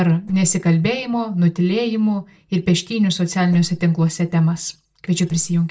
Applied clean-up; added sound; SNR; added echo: neural separator model SepFormer DNS4.